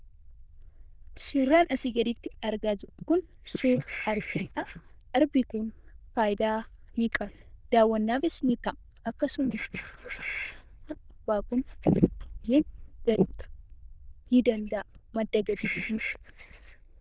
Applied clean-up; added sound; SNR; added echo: neural diffusion model UNIVERSE++.